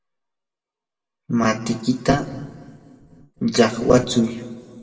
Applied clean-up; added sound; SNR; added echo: none; none; none; reverberation time 1.9 s.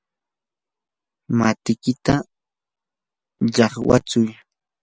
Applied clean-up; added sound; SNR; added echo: none; none; none; none.